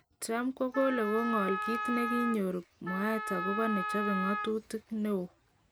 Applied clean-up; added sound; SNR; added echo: none; Wind instrument, woodwind instrument; 3 dB; none.